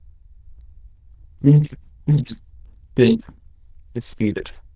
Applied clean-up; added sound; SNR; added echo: neural diffusion model UNIVERSE++.